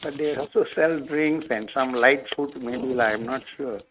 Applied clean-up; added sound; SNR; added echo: neural mask model RNNoise.